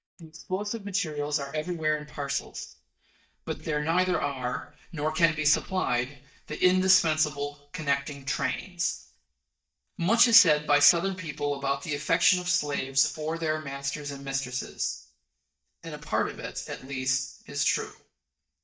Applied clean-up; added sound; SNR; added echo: neural mask model DeepFilterNet 3.